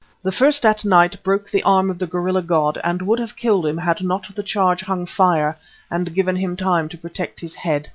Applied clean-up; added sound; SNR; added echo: none; none; none; none.